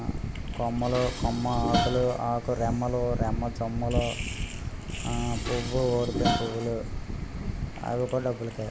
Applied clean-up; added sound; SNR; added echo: none; Dishes, pots, and pans; 8 dB; none.